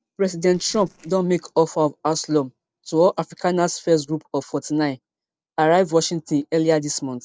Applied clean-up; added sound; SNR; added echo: neural separator model SepFormer DNS4.